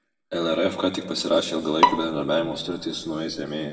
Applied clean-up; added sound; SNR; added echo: none; Bowed string instrument; 1 dB; reverberation time 1.5 s.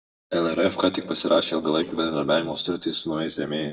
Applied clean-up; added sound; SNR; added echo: neural mask model DeepFilterNet 3.